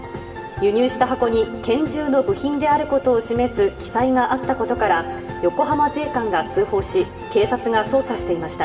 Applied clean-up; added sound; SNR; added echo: none; none; none; reverberation time 2.4 s.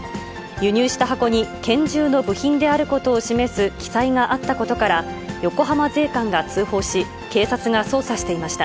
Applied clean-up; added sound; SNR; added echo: none; none; none; none.